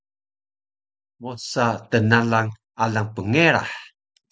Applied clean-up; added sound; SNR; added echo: none; none; none; none.